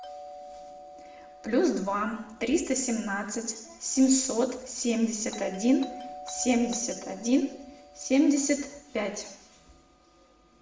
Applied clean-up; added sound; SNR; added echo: none; Doorbell; 18 dB; reverberation time 0.8 s.